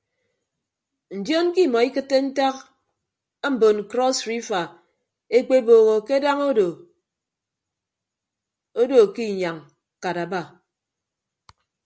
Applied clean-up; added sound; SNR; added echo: none; none; none; none.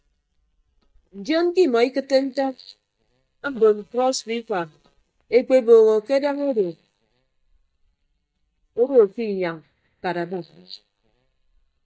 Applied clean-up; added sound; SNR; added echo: neural mask model DeepFilterNet 3.